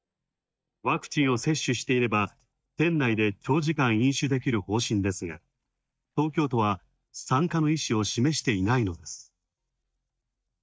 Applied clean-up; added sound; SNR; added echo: neural mask model DeepFilterNet 3.